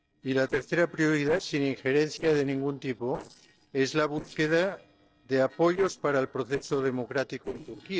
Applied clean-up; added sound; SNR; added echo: neural separator model SepFormer DNS4.